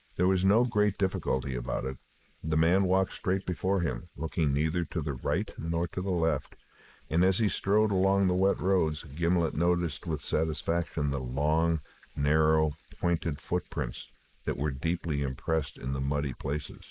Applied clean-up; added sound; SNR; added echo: neural mask model Resemble Enhance denoiser.